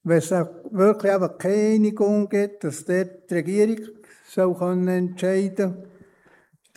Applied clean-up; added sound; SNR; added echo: neural mask model Resemble Enhance denoiser.